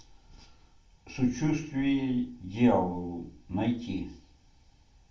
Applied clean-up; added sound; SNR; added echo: none; none; none; reverberation time 0.3 s.